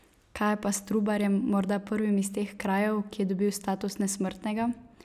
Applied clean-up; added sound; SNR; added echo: none; none; none; none.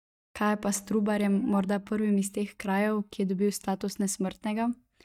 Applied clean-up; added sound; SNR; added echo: neural mask model DeepFilterNet 3.